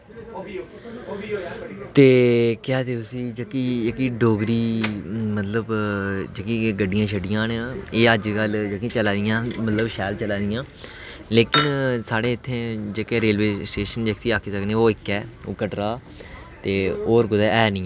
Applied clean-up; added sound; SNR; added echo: none; none; none; none.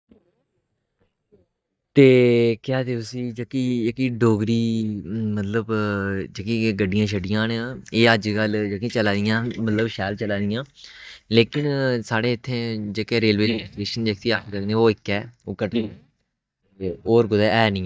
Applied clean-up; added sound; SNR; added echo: neural mask model DeepFilterNet 3.